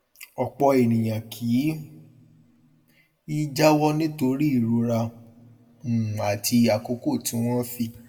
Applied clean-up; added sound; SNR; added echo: none; none; none; reverberation time 0.8 s.